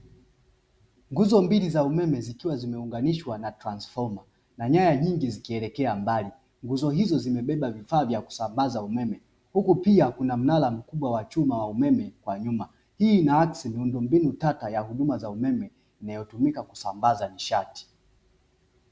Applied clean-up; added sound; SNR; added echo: none; none; none; none.